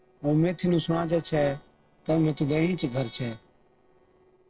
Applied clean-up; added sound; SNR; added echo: neural separator model SepFormer DNS4.